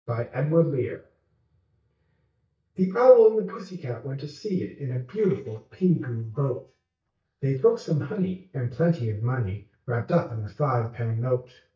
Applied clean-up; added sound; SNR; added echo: neural mask model DeepFilterNet 3.